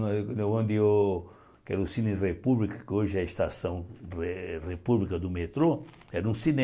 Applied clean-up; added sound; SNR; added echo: none; none; none; none.